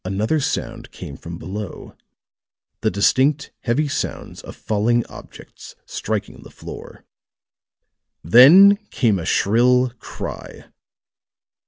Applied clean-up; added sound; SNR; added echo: none; none; none; none.